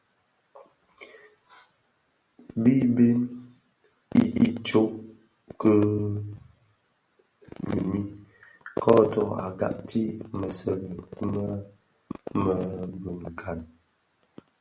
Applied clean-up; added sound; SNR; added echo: none; none; none; none.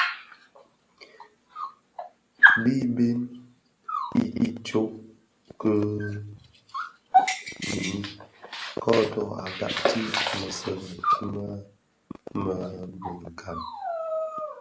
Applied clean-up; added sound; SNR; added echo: none; Dog; -1 dB; none.